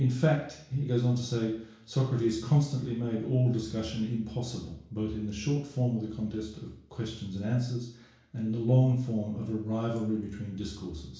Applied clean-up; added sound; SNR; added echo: none; none; none; reverberation time 0.6 s.